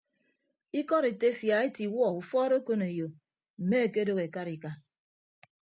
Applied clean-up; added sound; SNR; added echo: none; none; none; none.